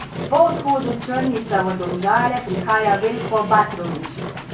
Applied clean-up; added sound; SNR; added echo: none; Engine; 9 dB; reverberation time 0.4 s.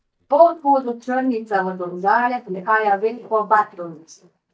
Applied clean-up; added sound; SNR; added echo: neural mask model DeepFilterNet 3.